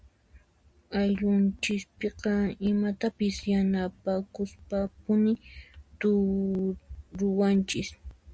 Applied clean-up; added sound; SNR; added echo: none; none; none; none.